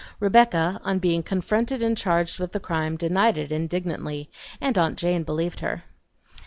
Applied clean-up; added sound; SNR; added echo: none; none; none; none.